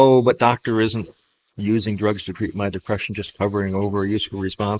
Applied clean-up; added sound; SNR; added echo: neural mask model Resemble Enhance denoiser.